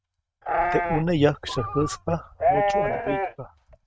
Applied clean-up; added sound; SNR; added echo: neural mask model RNNoise.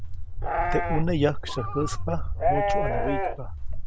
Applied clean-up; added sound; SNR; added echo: none; Walk, footsteps + Livestock, farm animals, working animals; -4 dB; none.